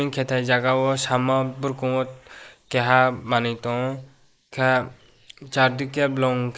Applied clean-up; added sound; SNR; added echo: neural mask model Resemble Enhance denoiser.